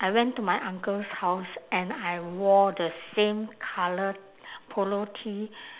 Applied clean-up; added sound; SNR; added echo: none; none; none; none.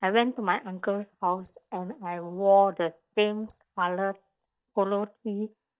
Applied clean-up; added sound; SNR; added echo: neural mask model DeepFilterNet 3.